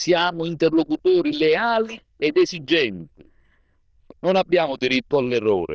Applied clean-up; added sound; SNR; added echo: neural diffusion model UNIVERSE++.